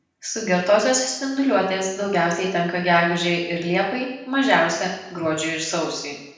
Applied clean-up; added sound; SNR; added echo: none; none; none; reverberation time 0.8 s.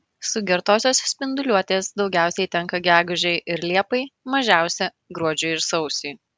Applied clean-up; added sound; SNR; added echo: none; none; none; none.